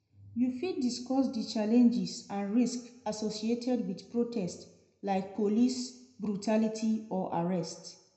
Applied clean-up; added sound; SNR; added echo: none; none; none; reverberation time 0.7 s.